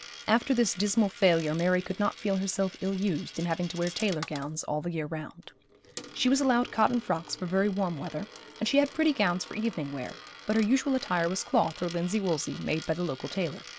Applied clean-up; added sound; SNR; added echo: none; Coin (dropping); 18 dB; none.